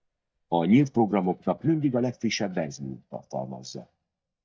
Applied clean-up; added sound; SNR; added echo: neural mask model DeepFilterNet 3.